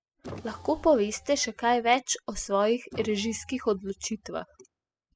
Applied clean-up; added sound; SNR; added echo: classical method spectral subtraction.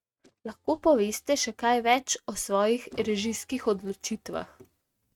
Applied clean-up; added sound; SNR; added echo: neural mask model RNNoise.